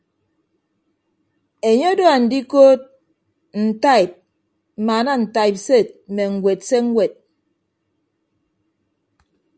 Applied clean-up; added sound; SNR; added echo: none; none; none; none.